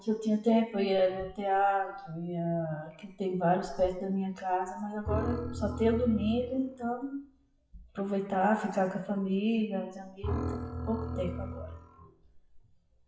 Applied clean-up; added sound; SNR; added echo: classical method WPE with log-MMSE.